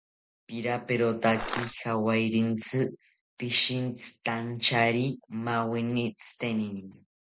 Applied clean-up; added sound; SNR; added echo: none; Crushing; 5 dB; none.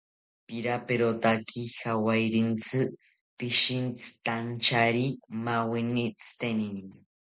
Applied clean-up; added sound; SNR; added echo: none; none; none; none.